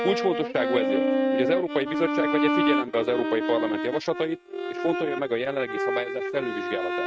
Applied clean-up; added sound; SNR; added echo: neural mask model RNNoise.